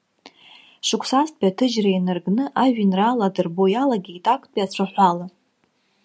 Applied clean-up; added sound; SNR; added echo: none; none; none; none.